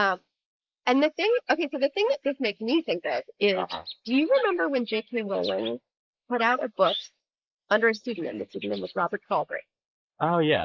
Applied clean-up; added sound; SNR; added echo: neural mask model Resemble Enhance denoiser.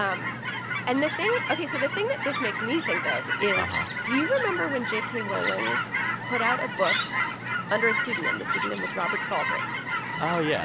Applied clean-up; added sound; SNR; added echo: none; Chirp, tweet / Fowl; -1 dB; none.